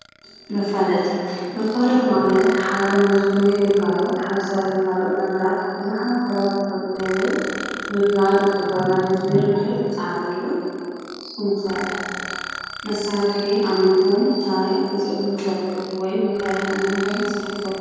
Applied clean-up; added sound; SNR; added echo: none; Burping, eructation; 15 dB; reverberation time 2.1 s.